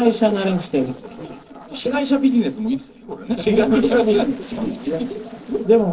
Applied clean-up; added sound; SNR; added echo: neural separator model SepFormer DNS4.